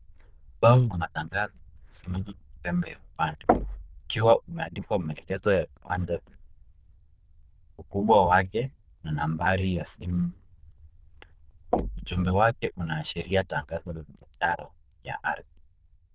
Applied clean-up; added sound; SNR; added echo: neural diffusion model UNIVERSE++.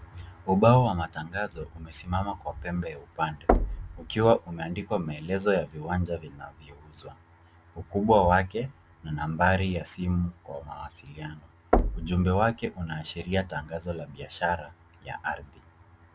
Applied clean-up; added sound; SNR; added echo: none; Knock; 3 dB; none.